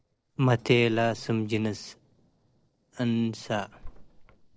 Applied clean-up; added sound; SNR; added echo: neural separator model SepFormer DNS4.